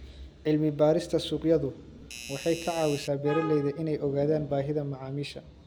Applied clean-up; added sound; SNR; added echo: none; Doorbell; 13 dB; none.